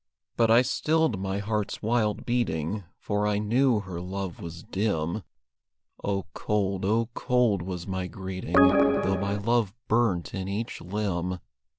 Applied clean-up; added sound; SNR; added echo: none; Organ; -5 dB; none.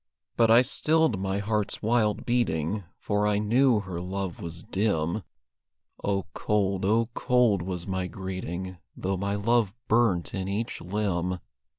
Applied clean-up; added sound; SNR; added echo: none; none; none; none.